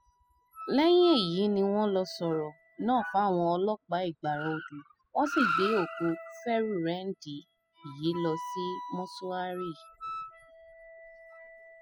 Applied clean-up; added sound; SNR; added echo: classical method spectral subtraction.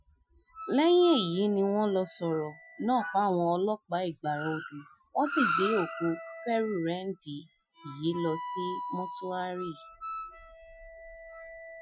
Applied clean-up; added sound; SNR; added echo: classical method Wiener filter.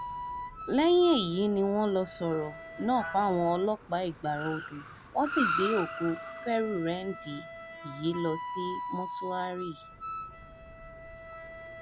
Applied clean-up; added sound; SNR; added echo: none; Car + Wind instrument, woodwind instrument; 8 dB; none.